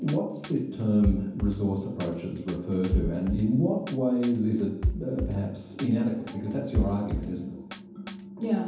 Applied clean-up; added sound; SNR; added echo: none; Drum kit; 6 dB; reverberation time 0.9 s.